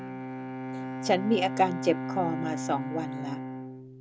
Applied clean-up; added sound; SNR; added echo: none; Bowed string instrument; 4 dB; none.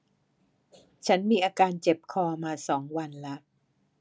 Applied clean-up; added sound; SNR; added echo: none; none; none; none.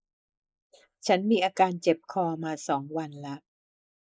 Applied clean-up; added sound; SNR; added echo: neural mask model Resemble Enhance denoiser.